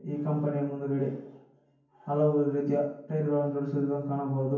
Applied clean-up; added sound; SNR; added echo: none; none; none; reverberation time 0.9 s.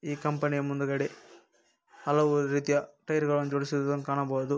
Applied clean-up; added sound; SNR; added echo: none; none; none; none.